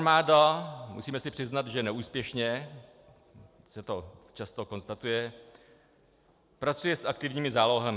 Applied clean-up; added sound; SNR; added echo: none; none; none; none.